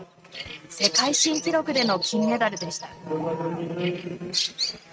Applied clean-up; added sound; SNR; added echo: neural mask model RNNoise.